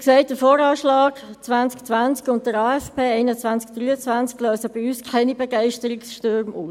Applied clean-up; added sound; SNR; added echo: none; none; none; none.